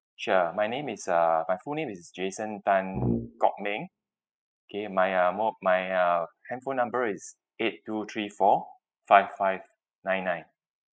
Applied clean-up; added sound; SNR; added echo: classical method spectral subtraction.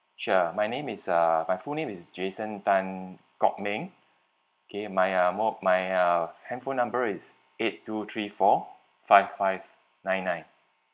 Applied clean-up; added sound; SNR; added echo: none; none; none; none.